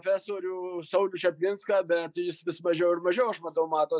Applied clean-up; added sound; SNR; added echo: neural mask model Resemble Enhance denoiser.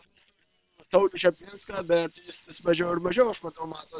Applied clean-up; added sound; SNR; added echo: neural separator model SepFormer WHAM!.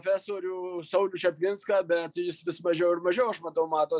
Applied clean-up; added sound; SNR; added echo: none; none; none; none.